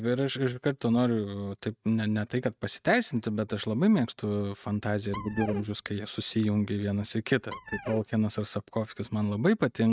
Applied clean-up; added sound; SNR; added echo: neural mask model RNNoise.